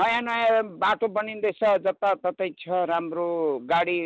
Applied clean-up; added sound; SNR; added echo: none; none; none; none.